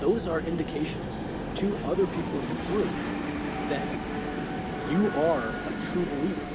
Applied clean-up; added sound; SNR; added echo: none; Train; 2 dB; none.